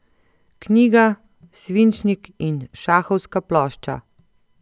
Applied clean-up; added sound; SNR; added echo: none; none; none; none.